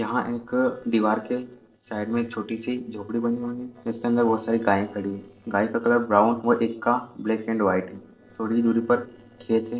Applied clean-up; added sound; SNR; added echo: neural separator model SepFormer DNS4.